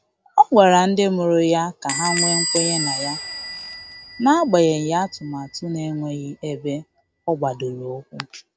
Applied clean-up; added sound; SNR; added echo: none; Squeak / Bell; 8 dB; none.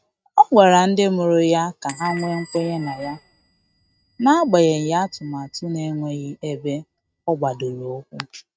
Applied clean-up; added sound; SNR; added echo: neural mask model RNNoise.